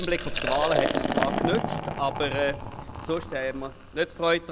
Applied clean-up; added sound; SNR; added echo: none; Liquid; 1 dB; none.